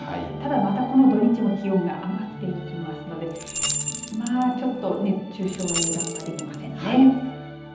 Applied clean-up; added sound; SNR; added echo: none; Rattle / Keys jangling; 7 dB; reverberation time 0.9 s.